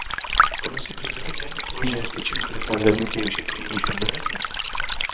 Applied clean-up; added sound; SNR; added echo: neural separator model SepFormer WHAMR!.